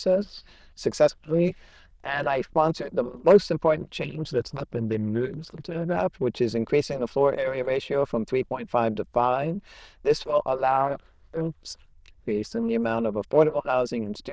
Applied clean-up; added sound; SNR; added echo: neural diffusion model UNIVERSE++.